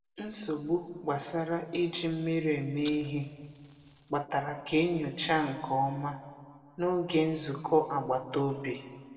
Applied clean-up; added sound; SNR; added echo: none; Fire; 18 dB; reverberation time 1.5 s.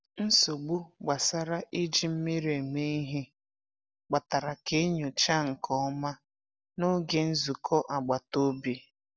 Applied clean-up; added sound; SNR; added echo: none; none; none; none.